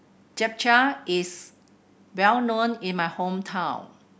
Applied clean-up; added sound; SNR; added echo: none; none; none; none.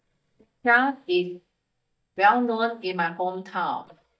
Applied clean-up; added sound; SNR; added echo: neural mask model DeepFilterNet 3.